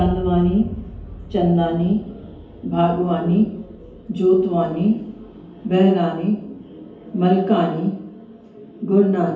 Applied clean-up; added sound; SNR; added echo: none; Boom; 17 dB; reverberation time 2.2 s.